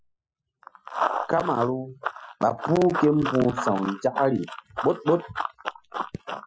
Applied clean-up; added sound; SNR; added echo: classical method Wiener filter.